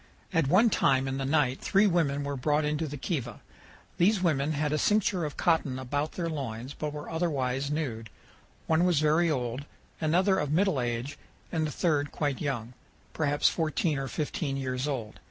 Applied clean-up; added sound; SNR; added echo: none; none; none; none.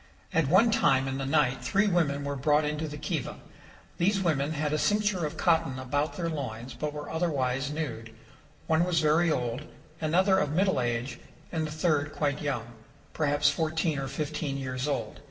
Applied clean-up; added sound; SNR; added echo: none; none; none; reverberation time 1.5 s.